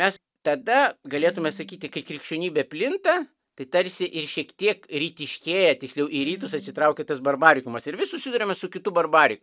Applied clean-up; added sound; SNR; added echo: neural mask model RNNoise.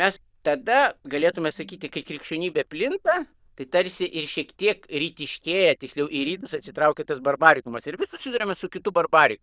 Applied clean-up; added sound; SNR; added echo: neural diffusion model UNIVERSE++.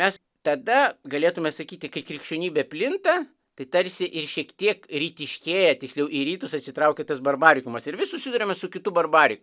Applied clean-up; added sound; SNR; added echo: none; none; none; none.